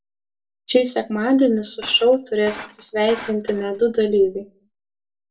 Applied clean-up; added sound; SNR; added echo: none; Shatter; 17 dB; reverberation time 0.2 s.